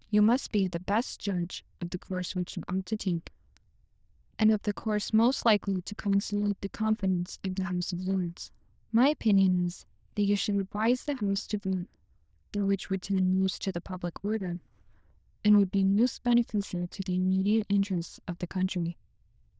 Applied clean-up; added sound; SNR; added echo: neural diffusion model UNIVERSE++.